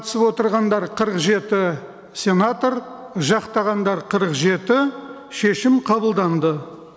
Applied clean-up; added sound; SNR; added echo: none; none; none; none.